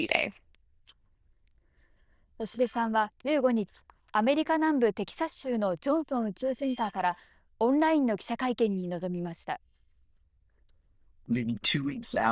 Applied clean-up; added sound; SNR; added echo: neural diffusion model UNIVERSE++.